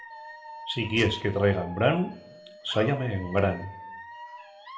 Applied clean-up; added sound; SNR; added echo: none; Alarm / Dog; 15 dB; reverberation time 0.4 s.